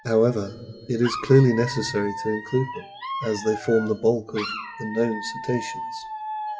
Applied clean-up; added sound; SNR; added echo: classical method WPE with log-MMSE.